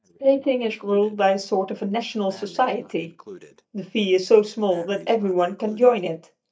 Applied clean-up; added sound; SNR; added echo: neural mask model DeepFilterNet 3.